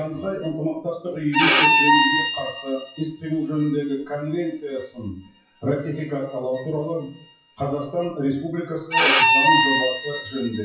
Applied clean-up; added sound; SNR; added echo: classical method WPE with log-MMSE.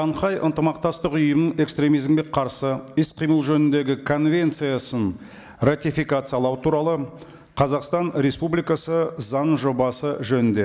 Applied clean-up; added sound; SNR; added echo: none; none; none; none.